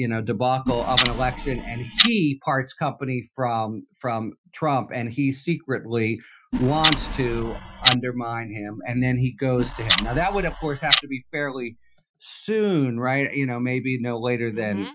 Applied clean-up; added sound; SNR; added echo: classical method Wiener filter.